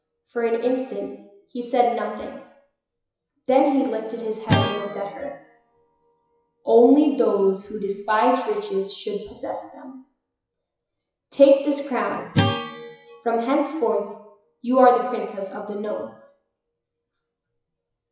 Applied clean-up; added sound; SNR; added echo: classical method WPE with log-MMSE.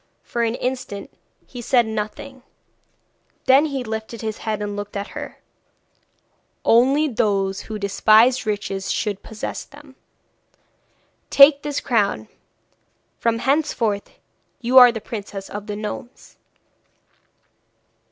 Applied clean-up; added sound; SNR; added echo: none; none; none; none.